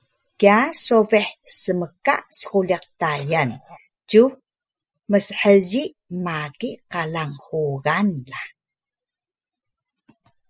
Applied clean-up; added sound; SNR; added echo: classical method spectral subtraction.